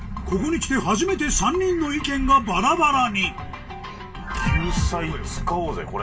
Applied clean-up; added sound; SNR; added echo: none; none; none; reverberation time 0.2 s.